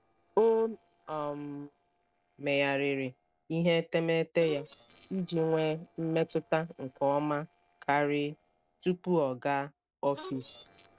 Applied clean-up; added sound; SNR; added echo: neural separator model SepFormer DNS4.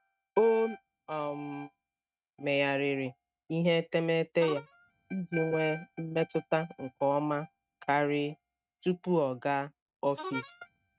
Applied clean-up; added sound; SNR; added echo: neural mask model RNNoise.